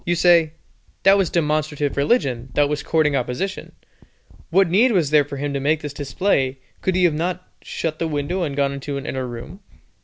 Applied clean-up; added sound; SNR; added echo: none; none; none; none.